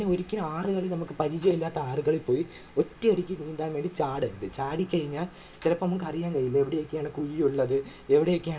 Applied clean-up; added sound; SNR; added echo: none; none; none; reverberation time 0.3 s.